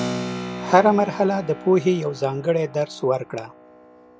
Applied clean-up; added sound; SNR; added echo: none; Keyboard (musical); 11 dB; none.